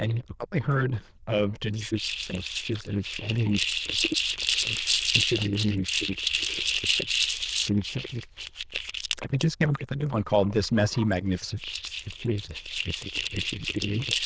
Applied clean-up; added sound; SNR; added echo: neural diffusion model UNIVERSE++.